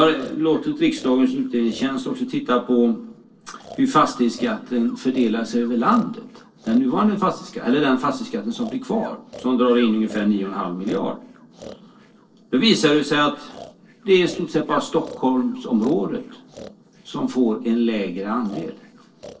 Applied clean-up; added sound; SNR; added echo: neural separator model SepFormer DNS4.